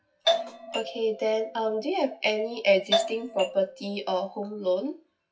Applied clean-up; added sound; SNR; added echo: classical method WPE with log-MMSE.